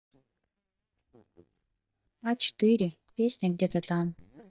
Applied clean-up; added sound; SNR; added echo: neural mask model DeepFilterNet 3.